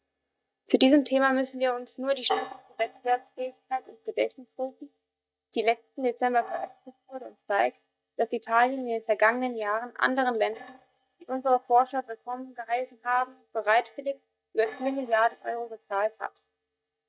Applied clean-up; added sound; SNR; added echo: neural mask model DeepFilterNet 3.